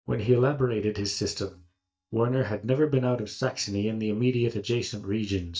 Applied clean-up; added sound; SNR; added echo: neural mask model DeepFilterNet 3.